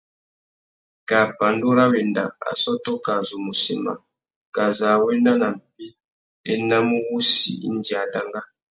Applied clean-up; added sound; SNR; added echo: none; none; none; none.